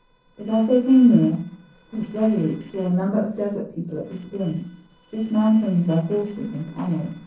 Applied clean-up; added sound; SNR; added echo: neural separator model SepFormer DNS4.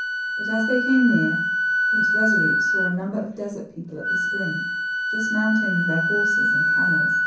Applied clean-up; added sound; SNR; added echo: none; Wind instrument, woodwind instrument; -3 dB; reverberation time 0.6 s.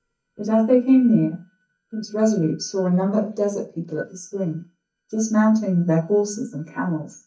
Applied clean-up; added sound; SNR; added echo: neural mask model DeepFilterNet 3.